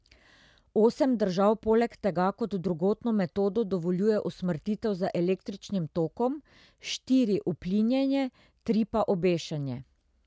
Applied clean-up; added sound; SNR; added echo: none; none; none; none.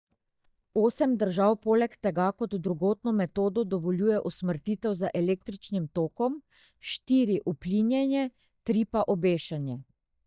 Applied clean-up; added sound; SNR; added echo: neural mask model DeepFilterNet 3.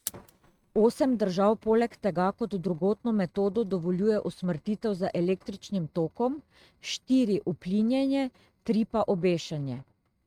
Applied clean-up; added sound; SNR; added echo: neural mask model RNNoise.